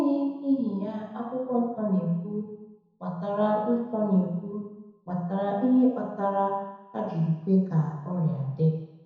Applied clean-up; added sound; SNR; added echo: none; none; none; reverberation time 1.0 s.